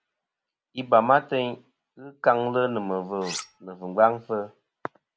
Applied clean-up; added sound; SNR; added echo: none; Cutlery, silverware; 11 dB; none.